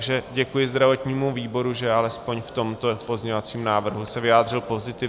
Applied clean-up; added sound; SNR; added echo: none; none; none; none.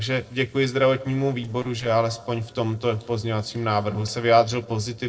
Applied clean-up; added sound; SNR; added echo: neural separator model SepFormer DNS4.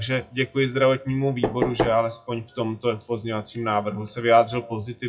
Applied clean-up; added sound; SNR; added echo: classical method WPE with log-MMSE.